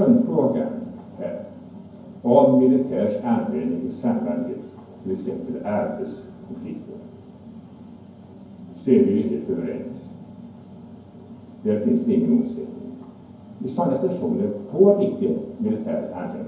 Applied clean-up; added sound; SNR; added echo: none; none; none; reverberation time 0.9 s.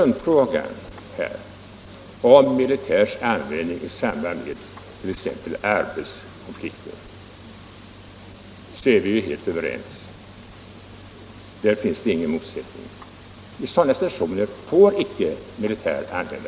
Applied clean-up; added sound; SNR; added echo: none; none; none; none.